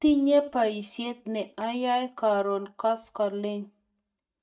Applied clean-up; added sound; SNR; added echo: neural mask model DeepFilterNet 3.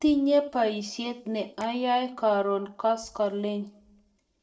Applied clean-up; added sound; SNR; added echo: neural separator model SepFormer DNS4.